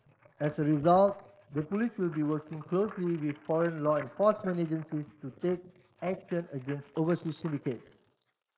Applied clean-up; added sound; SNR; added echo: neural mask model Resemble Enhance denoiser.